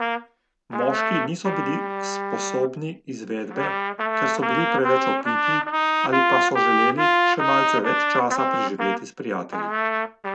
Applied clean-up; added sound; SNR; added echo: none; Trumpet; -4 dB; none.